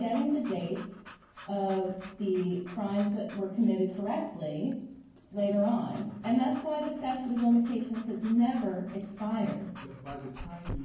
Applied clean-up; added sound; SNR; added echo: none; Dog / Breathing; 19 dB; reverberation time 0.9 s.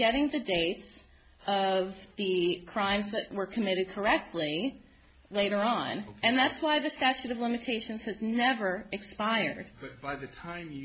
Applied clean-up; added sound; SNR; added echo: none; none; none; none.